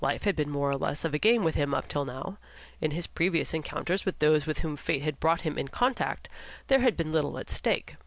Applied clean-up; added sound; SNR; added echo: none; none; none; none.